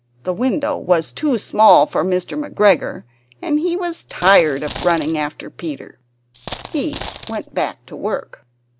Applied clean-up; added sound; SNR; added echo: none; Coin (dropping); 14 dB; none.